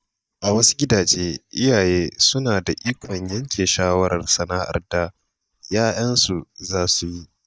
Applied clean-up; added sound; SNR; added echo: neural mask model DeepFilterNet 3.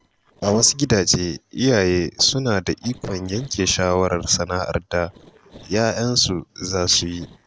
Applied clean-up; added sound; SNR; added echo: neural separator model SepFormer DNS4.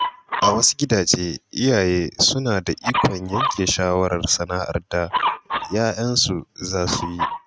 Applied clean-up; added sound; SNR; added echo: neural mask model RNNoise.